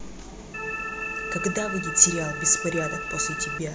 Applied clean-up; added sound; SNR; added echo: none; Organ; 5 dB; none.